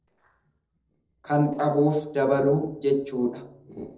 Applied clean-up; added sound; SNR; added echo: neural separator model SepFormer DNS4.